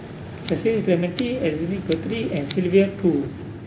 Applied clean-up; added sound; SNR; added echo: none; Scissors + Vehicle; 9 dB; none.